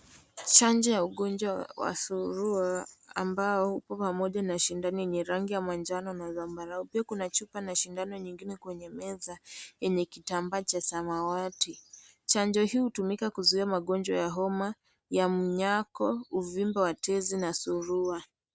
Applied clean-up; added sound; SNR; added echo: none; none; none; none.